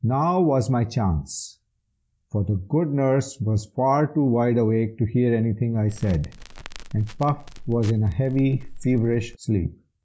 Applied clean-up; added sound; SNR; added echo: none; Crackle; 15 dB; none.